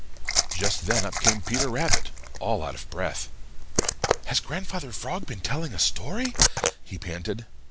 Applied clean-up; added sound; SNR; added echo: none; Liquid; -4 dB; none.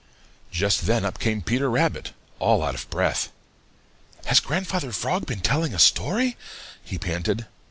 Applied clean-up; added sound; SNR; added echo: none; none; none; none.